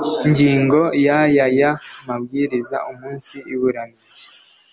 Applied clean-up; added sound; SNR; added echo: none; none; none; none.